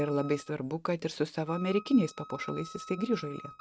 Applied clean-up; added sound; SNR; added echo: neural mask model RNNoise.